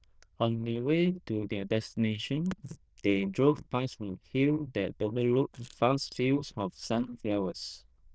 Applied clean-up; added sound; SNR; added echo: neural diffusion model UNIVERSE++.